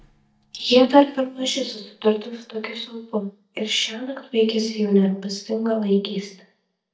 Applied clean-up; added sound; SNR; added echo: neural mask model DeepFilterNet 3.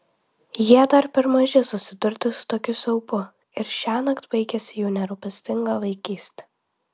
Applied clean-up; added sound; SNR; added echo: none; none; none; none.